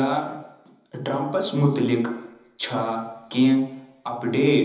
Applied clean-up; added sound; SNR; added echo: none; none; none; reverberation time 0.9 s.